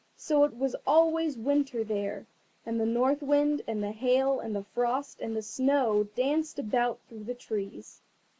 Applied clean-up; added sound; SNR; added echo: none; none; none; none.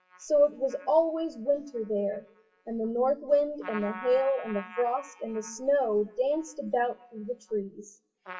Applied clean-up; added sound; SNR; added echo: classical method WPE with log-MMSE.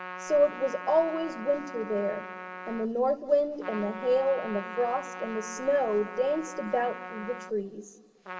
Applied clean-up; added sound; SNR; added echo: none; Trumpet; 12 dB; reverberation time 2.4 s.